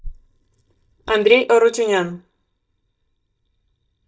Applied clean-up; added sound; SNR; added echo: neural mask model DeepFilterNet 3.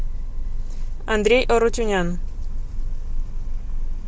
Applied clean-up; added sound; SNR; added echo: none; none; none; none.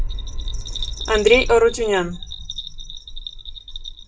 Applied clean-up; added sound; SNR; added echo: classical method WPE with log-MMSE.